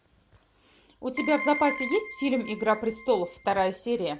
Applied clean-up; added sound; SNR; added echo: none; Keyboard (musical); 9 dB; none.